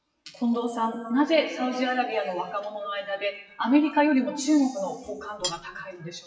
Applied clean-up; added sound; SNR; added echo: classical method WPE with log-MMSE.